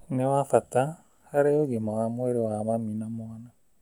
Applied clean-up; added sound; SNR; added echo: none; none; none; none.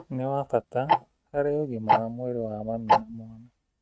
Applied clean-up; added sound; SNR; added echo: neural mask model RNNoise.